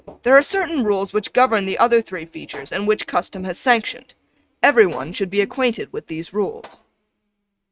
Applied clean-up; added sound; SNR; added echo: neural mask model RNNoise.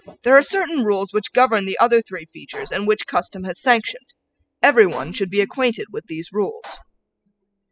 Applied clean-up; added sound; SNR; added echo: classical method spectral subtraction.